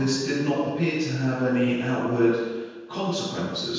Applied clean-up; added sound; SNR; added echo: none; Drum; 20 dB; reverberation time 1.2 s.